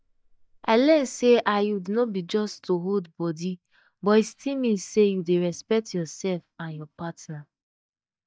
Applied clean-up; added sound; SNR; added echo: neural mask model DeepFilterNet 3.